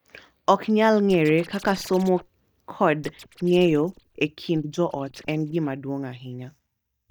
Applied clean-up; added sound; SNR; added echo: neural mask model DeepFilterNet 3.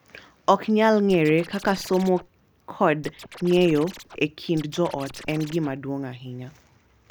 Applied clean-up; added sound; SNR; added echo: none; Scratching (performance technique); 19 dB; none.